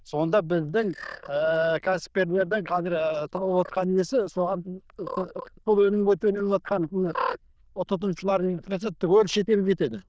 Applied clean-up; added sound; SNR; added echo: neural diffusion model UNIVERSE++.